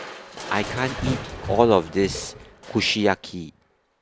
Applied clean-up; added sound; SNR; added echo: none; Crushing; 10 dB; none.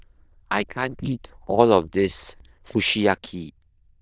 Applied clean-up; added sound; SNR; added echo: neural diffusion model UNIVERSE++.